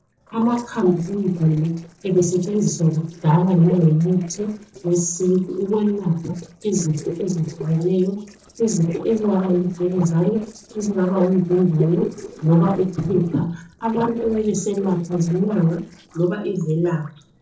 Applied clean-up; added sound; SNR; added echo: neural separator model SepFormer DNS4.